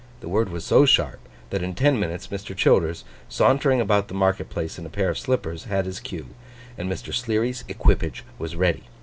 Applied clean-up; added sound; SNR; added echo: none; none; none; none.